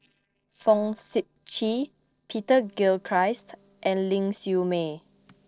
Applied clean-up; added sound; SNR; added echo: neural separator model SepFormer DNS4.